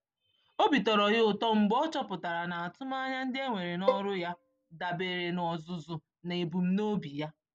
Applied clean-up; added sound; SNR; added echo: none; Bowed string instrument; 6 dB; none.